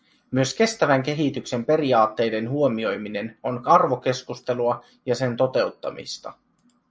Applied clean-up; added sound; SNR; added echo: none; none; none; none.